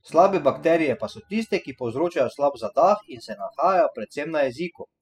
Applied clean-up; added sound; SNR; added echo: classical method spectral subtraction.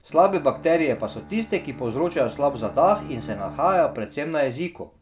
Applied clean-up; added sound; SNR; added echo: none; Bowed string instrument; 18 dB; none.